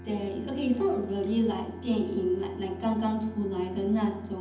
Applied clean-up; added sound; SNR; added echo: none; Bowed string instrument; 14 dB; reverberation time 0.8 s.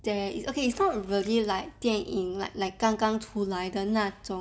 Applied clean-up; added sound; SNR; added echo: none; none; none; none.